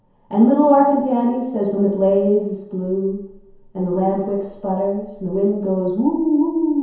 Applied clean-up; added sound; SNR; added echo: none; none; none; reverberation time 0.9 s.